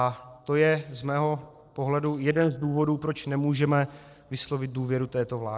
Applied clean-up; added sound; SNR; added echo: neural separator model SepFormer DNS4.